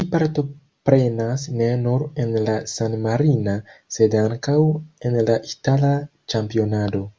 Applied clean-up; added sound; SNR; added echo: none; none; none; none.